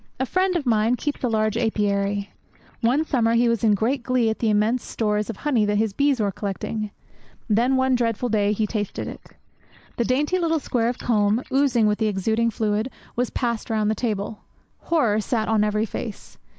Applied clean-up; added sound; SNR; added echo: neural mask model Resemble Enhance denoiser.